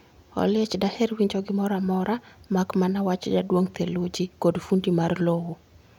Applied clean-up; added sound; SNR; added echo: none; none; none; none.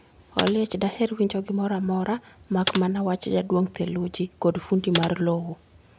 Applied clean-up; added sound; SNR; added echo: none; Computer keyboard; 6 dB; none.